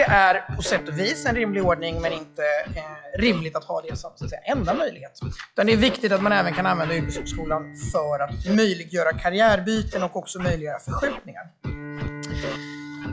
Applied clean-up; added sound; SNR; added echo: classical method log-MMSE.